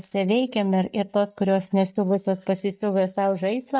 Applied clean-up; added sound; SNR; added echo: neural mask model DeepFilterNet 3.